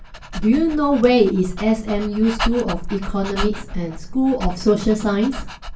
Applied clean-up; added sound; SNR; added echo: none; Dog; 8 dB; reverberation time 0.3 s.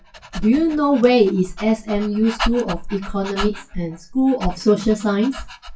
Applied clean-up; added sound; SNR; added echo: classical method WPE with log-MMSE.